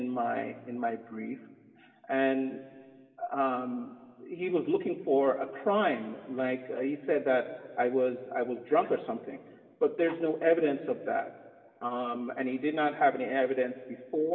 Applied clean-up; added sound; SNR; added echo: none; none; none; reverberation time 1.7 s.